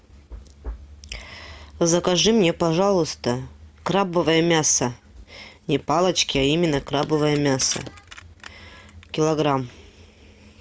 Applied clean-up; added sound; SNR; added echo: none; Crushing; 20 dB; none.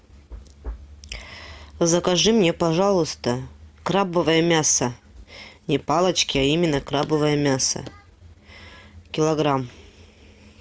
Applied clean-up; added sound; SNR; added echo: none; none; none; none.